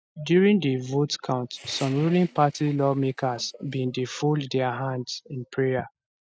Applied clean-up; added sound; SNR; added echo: neural mask model RNNoise.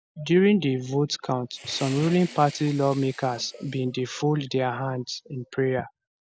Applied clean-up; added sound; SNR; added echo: none; Fire; 20 dB; none.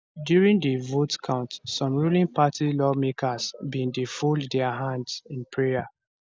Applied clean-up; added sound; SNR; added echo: none; none; none; none.